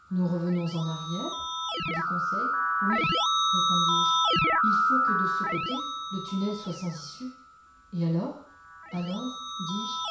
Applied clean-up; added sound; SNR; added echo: none; Keyboard (musical); -5 dB; reverberation time 0.6 s.